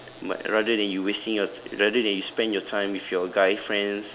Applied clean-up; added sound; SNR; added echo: none; none; none; none.